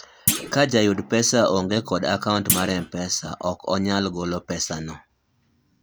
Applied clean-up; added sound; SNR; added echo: none; Thump, thud; 6 dB; none.